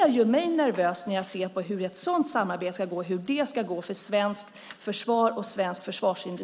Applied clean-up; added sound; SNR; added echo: none; none; none; none.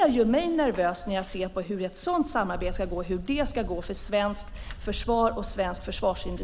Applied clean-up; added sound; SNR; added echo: none; Wind / Bird; 10 dB; none.